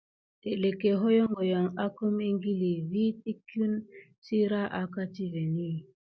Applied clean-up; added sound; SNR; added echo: none; none; none; none.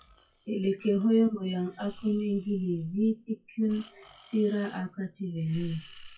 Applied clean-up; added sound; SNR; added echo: classical method WPE with log-MMSE.